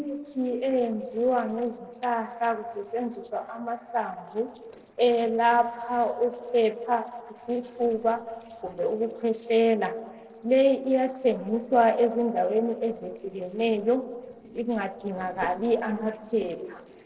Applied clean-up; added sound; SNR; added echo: neural separator model SepFormer DNS4.